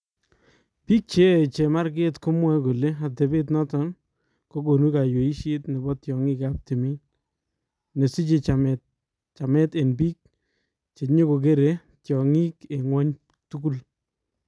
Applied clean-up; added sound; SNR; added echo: none; none; none; none.